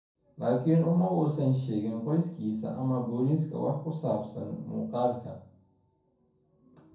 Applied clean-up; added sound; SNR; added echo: none; none; none; reverberation time 0.6 s.